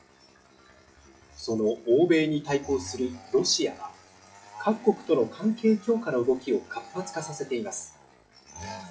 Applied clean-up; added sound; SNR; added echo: classical method WPE with log-MMSE.